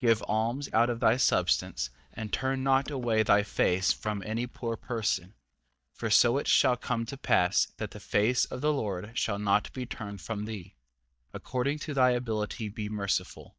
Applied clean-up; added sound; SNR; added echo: neural mask model DeepFilterNet 3.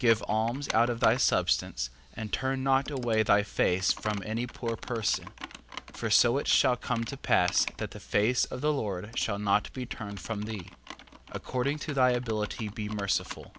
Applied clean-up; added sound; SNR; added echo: none; Computer keyboard; 16 dB; none.